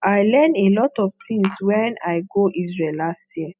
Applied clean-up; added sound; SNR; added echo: classical method spectral subtraction.